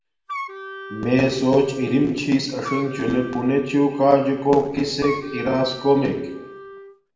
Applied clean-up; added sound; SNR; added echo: none; Wind instrument, woodwind instrument; 15 dB; reverberation time 1.0 s.